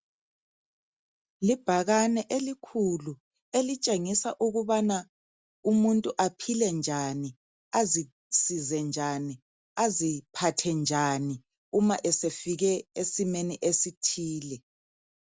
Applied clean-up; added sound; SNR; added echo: none; none; none; none.